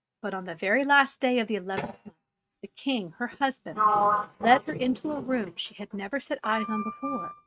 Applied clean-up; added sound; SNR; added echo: neural mask model RNNoise.